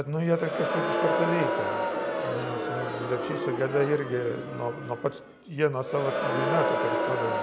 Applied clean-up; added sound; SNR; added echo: none; Crowd; 0 dB; none.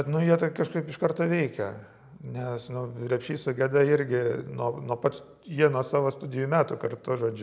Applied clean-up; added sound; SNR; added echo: none; none; none; none.